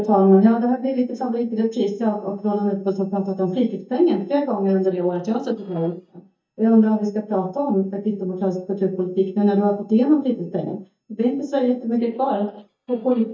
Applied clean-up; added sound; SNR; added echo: neural mask model DeepFilterNet 3.